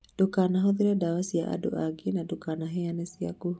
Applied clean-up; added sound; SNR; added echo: none; none; none; none.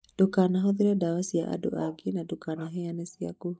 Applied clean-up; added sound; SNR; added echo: neural mask model DeepFilterNet 3.